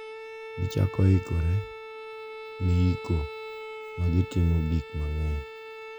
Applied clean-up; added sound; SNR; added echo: none; Bowed string instrument; 12 dB; none.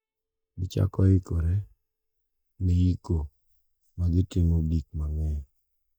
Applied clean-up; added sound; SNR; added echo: neural mask model DeepFilterNet 3.